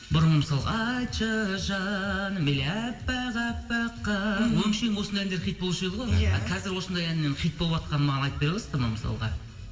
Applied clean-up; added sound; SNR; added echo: none; none; none; reverberation time 1.7 s.